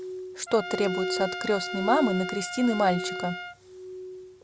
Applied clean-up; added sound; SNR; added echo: none; Glass + Trumpet; 6 dB; none.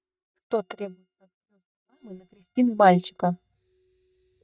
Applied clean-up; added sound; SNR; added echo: neural mask model DeepFilterNet 3.